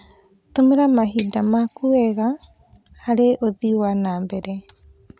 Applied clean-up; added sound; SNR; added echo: none; Bicycle bell; 4 dB; none.